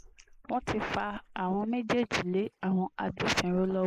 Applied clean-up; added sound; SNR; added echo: neural mask model Resemble Enhance denoiser.